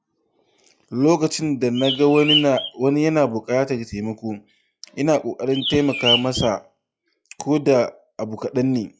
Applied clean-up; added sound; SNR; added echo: classical method log-MMSE.